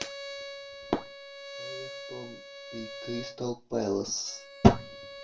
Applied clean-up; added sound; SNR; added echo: none; Bowed string instrument; 12 dB; reverberation time 0.2 s.